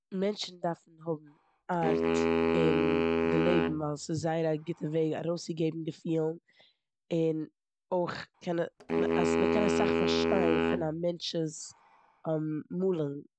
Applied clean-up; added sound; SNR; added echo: none; Wind instrument, woodwind instrument; -3 dB; none.